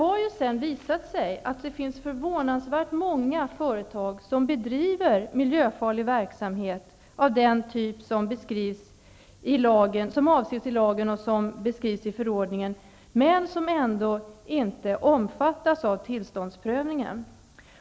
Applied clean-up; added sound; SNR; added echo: none; none; none; none.